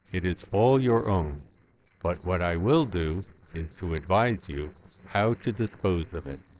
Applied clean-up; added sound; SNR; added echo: neural separator model SepFormer DNS4.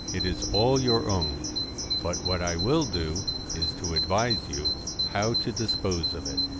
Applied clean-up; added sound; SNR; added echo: none; Bird vocalization, bird call, bird song; 1 dB; none.